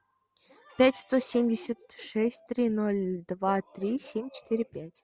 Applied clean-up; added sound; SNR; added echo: none; none; none; none.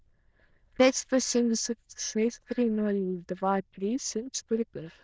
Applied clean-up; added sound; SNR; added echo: neural diffusion model UNIVERSE++.